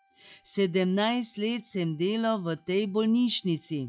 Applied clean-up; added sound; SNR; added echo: classical method log-MMSE.